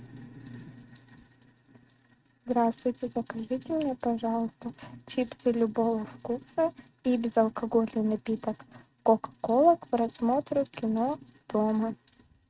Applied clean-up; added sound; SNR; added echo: neural mask model RNNoise.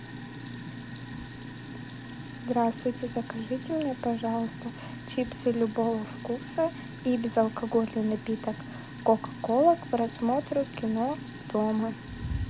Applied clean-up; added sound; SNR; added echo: none; Sink (filling or washing); 11 dB; none.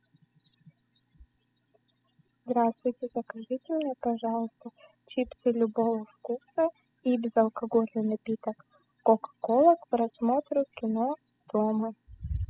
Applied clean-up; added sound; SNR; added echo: classical method spectral subtraction.